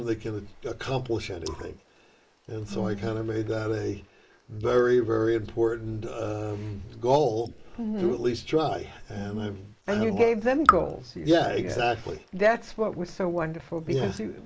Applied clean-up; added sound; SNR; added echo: neural mask model Resemble Enhance denoiser.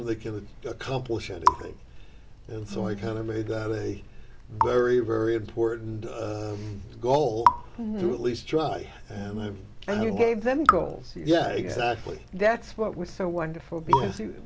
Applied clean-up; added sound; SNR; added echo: none; Raindrop / Drip; 4 dB; none.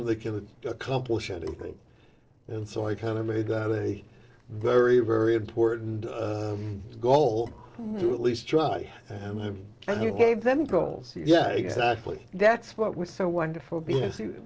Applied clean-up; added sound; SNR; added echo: neural separator model SepFormer DNS4.